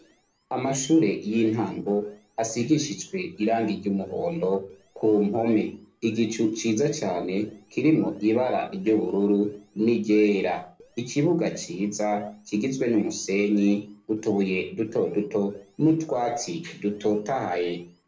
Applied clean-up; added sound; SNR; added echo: neural separator model SepFormer DNS4.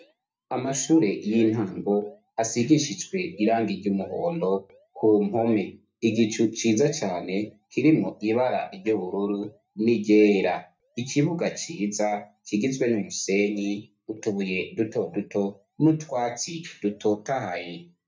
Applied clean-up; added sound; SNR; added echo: neural mask model DeepFilterNet 3.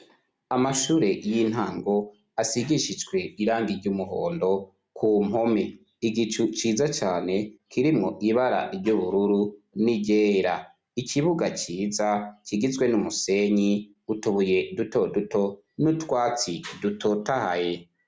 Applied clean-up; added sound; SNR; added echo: none; none; none; none.